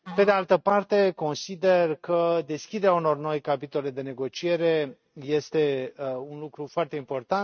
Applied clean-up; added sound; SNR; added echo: neural mask model RNNoise.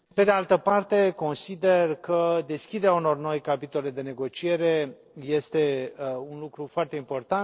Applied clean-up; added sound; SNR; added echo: neural separator model SepFormer DNS4.